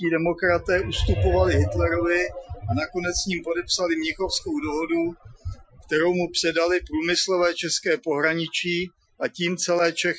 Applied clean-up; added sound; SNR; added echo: classical method Wiener filter.